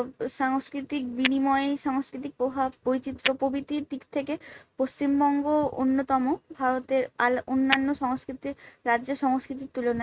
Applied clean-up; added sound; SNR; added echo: neural mask model RNNoise.